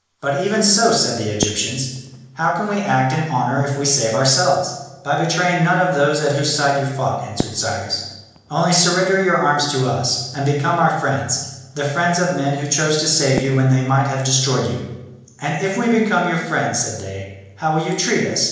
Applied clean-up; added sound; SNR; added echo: none; Fireworks; 19 dB; reverberation time 1.0 s.